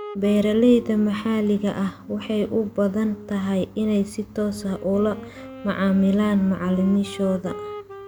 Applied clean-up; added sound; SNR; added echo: none; Wind instrument, woodwind instrument; 18 dB; none.